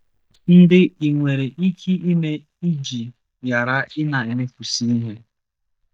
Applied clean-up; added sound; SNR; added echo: neural mask model DeepFilterNet 3.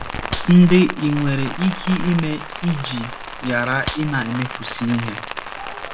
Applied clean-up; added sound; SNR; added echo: none; Clapping + Rain; 8 dB; none.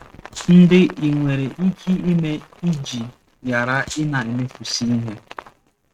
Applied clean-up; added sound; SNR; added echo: neural mask model RNNoise.